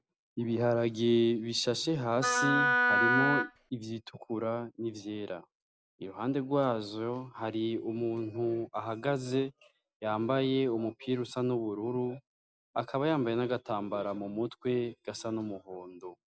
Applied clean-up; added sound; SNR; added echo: none; Wind instrument, woodwind instrument; -4 dB; none.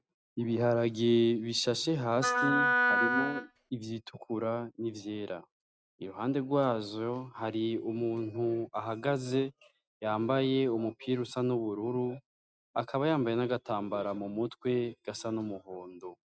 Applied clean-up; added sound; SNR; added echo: neural mask model RNNoise.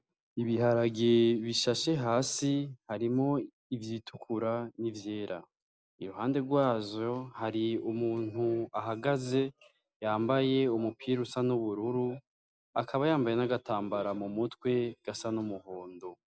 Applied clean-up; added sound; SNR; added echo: none; none; none; none.